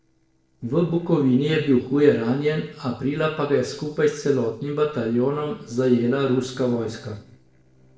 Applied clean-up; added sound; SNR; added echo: neural separator model SepFormer DNS4.